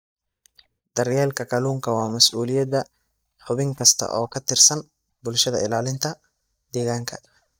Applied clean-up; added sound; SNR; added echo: neural mask model DeepFilterNet 3.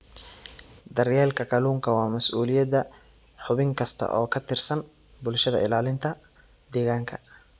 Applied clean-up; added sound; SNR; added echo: none; none; none; none.